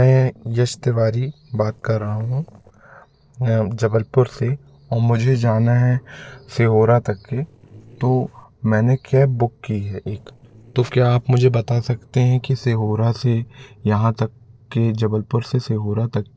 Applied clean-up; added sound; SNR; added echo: neural separator model SepFormer DNS4.